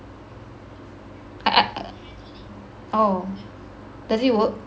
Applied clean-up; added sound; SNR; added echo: none; none; none; none.